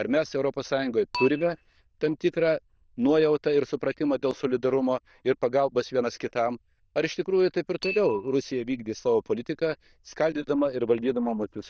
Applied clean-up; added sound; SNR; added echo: neural diffusion model UNIVERSE++.